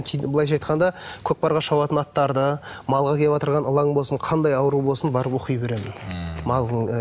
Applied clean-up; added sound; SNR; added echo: none; none; none; none.